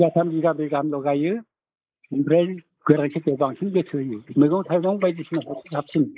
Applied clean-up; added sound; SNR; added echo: neural mask model Resemble Enhance denoiser.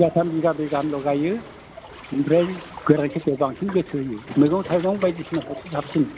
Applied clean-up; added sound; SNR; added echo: none; Waves, surf; 17 dB; none.